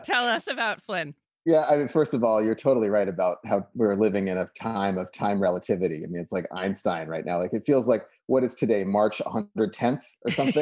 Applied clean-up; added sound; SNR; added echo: none; none; none; none.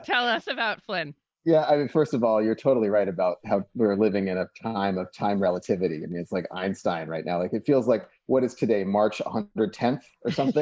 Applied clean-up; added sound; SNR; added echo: neural mask model Resemble Enhance denoiser.